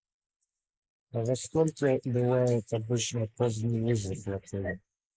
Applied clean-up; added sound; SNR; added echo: neural mask model Resemble Enhance denoiser.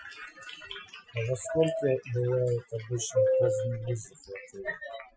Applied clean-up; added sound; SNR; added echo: classical method Wiener filter.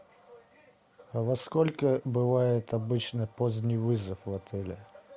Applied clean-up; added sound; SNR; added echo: none; none; none; none.